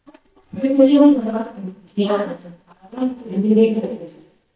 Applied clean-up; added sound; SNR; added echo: neural mask model DeepFilterNet 3.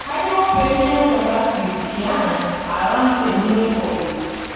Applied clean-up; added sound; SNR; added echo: none; Stream; 13 dB; reverberation time 2.1 s.